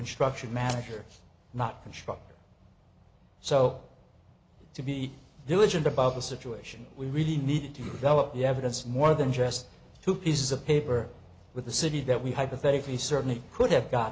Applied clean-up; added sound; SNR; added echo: none; none; none; none.